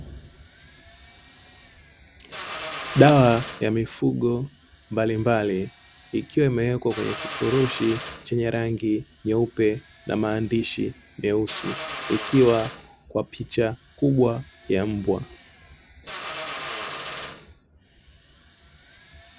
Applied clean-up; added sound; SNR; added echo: none; Drill; 12 dB; none.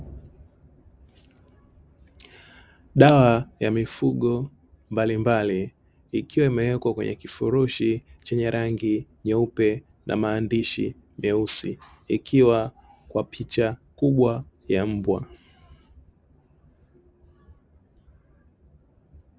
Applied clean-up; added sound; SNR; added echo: none; none; none; none.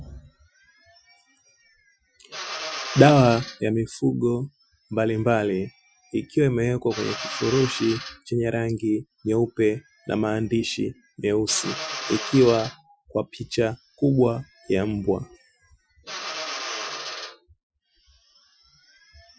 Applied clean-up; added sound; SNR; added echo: classical method Wiener filter.